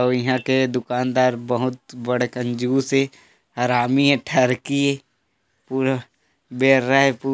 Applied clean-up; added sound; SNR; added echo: none; none; none; none.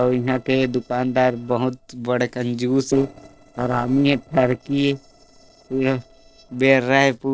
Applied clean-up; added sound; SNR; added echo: neural separator model SepFormer DNS4.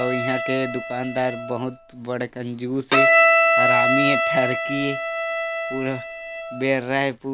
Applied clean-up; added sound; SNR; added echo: none; Bowed string instrument; -4 dB; none.